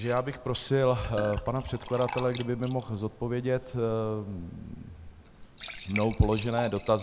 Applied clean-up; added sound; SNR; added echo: none; Burping, eructation + Fill (with liquid) / Trickle, dribble / Glass; 13 dB; none.